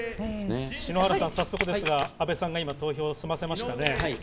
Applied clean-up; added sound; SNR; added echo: neural mask model Resemble Enhance denoiser.